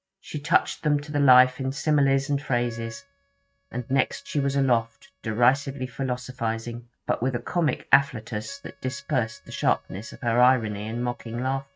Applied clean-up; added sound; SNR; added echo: neural mask model RNNoise.